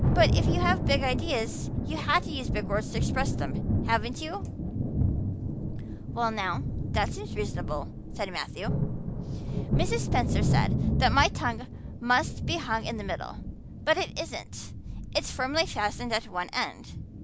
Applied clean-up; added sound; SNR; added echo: none; Thunder; -1 dB; none.